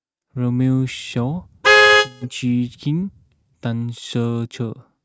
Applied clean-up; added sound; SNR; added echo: neural mask model RNNoise.